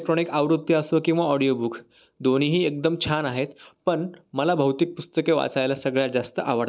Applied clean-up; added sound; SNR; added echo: none; none; none; none.